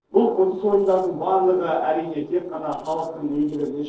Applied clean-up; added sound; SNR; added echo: neural separator model SepFormer DNS4.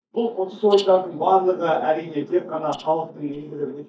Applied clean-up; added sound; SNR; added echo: neural mask model DeepFilterNet 3.